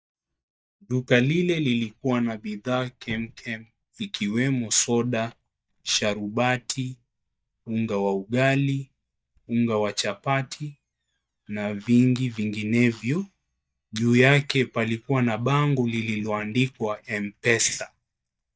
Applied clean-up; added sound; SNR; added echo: neural mask model DeepFilterNet 3.